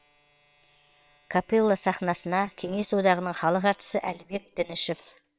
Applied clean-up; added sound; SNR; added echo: neural separator model SepFormer WHAM!.